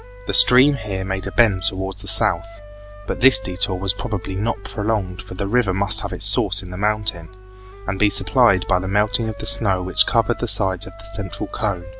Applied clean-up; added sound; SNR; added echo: none; Wind instrument, woodwind instrument; 20 dB; none.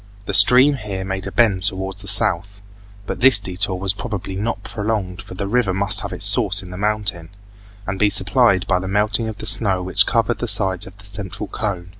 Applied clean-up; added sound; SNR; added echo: none; none; none; none.